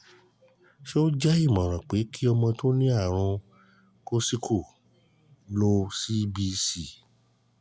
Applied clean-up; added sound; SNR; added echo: none; none; none; none.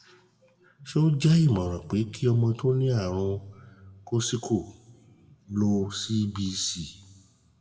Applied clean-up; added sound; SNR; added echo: none; none; none; reverberation time 1.6 s.